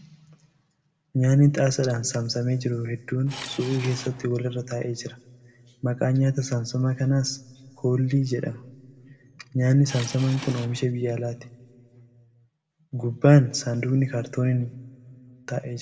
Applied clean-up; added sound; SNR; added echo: none; Subway, metro, underground / Engine; 13 dB; reverberation time 1.3 s.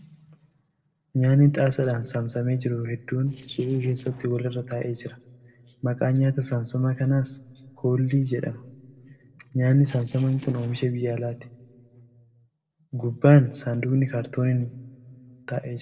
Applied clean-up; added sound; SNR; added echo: neural separator model SepFormer DNS4.